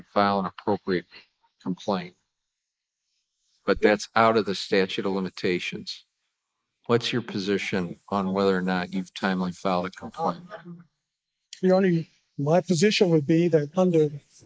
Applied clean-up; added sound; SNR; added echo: neural mask model Resemble Enhance denoiser.